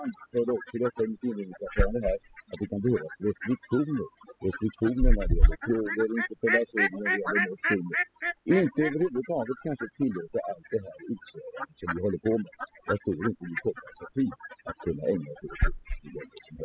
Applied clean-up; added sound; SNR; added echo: classical method spectral subtraction.